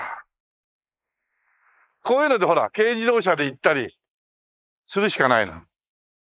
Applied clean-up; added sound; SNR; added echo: neural mask model Resemble Enhance denoiser.